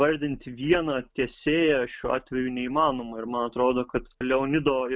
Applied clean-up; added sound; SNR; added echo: none; none; none; none.